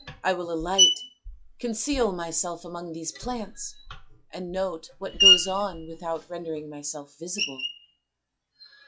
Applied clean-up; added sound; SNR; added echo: classical method log-MMSE.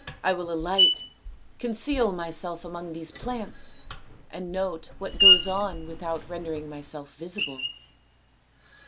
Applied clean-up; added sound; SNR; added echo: none; Screech; -3 dB; none.